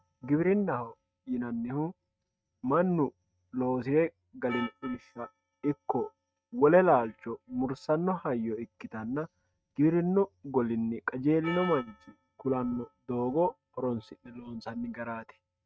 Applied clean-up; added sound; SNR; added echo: neural mask model RNNoise.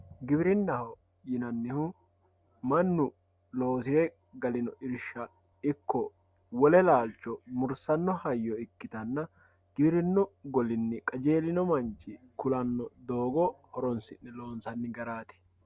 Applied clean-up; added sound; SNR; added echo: none; none; none; none.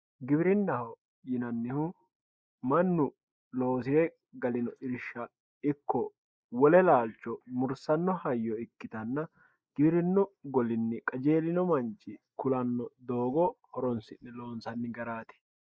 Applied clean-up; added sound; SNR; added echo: neural mask model Resemble Enhance denoiser.